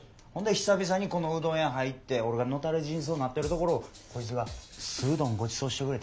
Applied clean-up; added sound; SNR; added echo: none; Drum kit; 15 dB; none.